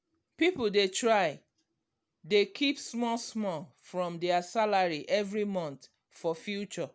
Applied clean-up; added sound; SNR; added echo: none; none; none; none.